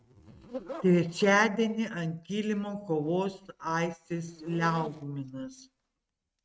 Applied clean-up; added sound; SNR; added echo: neural mask model RNNoise.